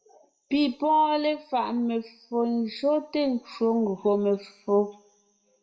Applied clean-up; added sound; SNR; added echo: none; none; none; reverberation time 0.5 s.